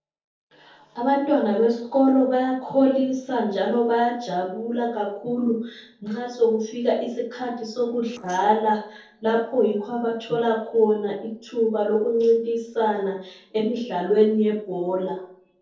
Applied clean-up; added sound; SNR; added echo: neural separator model SepFormer DNS4.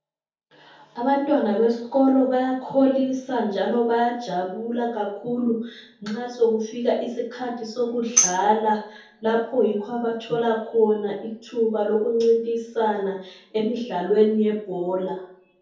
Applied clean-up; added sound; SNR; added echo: none; Tambourine; 3 dB; reverberation time 0.6 s.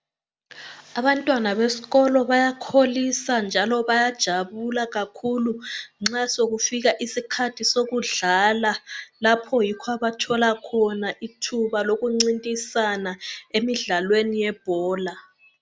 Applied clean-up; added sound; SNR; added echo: none; none; none; none.